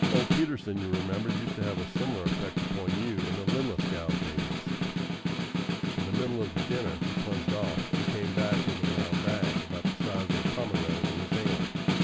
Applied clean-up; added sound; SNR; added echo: none; Snare drum; -5 dB; none.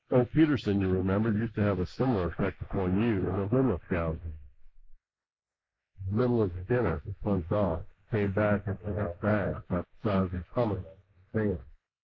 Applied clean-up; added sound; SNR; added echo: neural mask model Resemble Enhance denoiser.